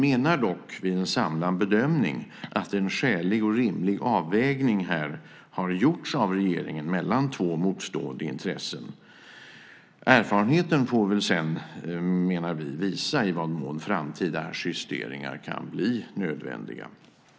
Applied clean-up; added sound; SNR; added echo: none; none; none; none.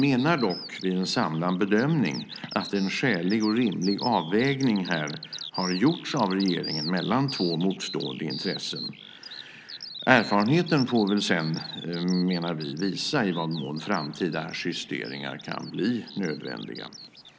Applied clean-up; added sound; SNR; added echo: none; Bird vocalization, bird call, bird song; 14 dB; none.